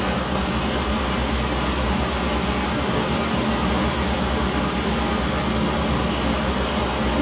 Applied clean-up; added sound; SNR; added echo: none; none; none; reverberation time 0.2 s.